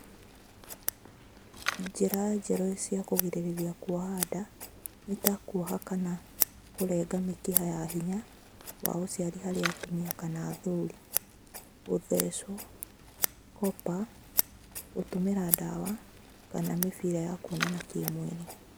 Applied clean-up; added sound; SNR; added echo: none; Scissors; 4 dB; none.